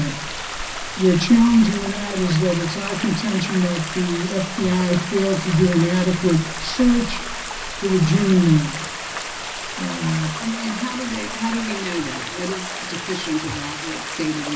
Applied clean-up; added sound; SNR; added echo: none; Stream; 8 dB; reverberation time 0.4 s.